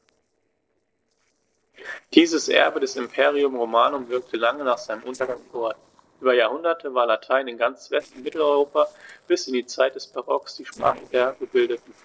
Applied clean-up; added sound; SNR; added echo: neural separator model SepFormer DNS4.